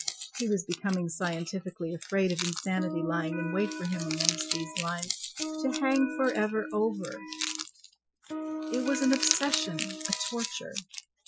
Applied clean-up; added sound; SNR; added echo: classical method Wiener filter.